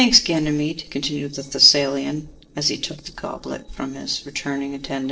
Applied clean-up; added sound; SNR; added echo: neural separator model SepFormer DNS4.